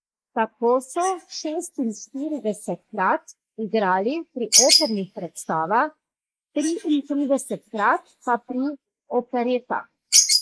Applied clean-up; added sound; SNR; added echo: neural mask model Resemble Enhance denoiser.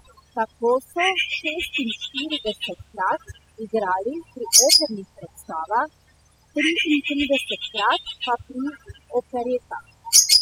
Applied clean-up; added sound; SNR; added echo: classical method spectral subtraction.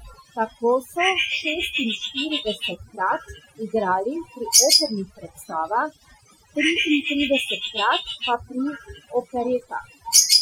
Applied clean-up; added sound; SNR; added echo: classical method Wiener filter.